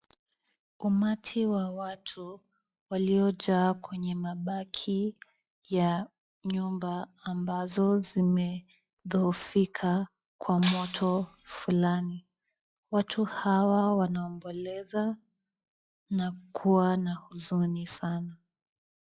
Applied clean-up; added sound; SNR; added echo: classical method log-MMSE.